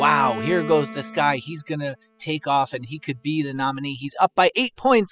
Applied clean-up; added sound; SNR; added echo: classical method spectral subtraction.